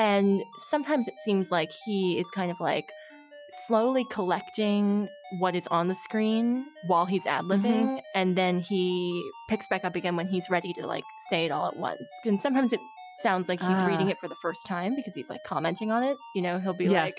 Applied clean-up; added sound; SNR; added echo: classical method Wiener filter.